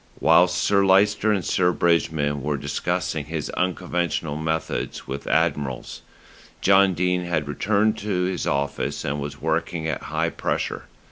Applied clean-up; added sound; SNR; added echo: none; none; none; none.